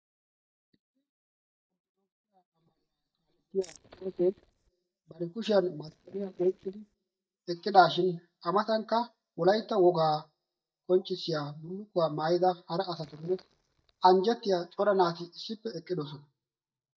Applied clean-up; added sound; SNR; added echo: neural mask model DeepFilterNet 3.